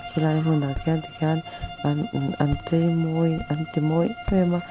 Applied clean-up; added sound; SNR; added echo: none; Bowed string instrument + Walk, footsteps; 12 dB; none.